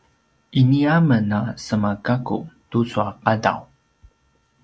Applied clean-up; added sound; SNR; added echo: none; none; none; none.